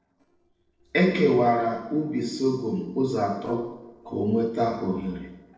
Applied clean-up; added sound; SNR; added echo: neural separator model SepFormer DNS4.